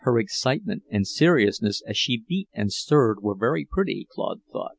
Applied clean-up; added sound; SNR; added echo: none; none; none; none.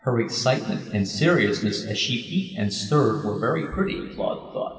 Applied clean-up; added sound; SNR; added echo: none; none; none; reverberation time 2.5 s.